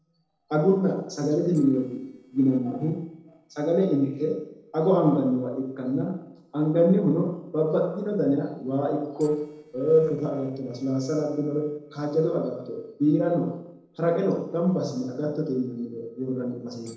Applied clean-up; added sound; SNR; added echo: neural separator model SepFormer DNS4.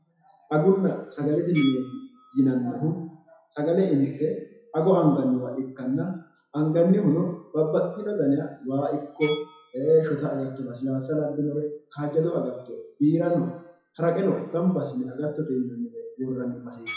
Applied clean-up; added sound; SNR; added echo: classical method WPE with log-MMSE.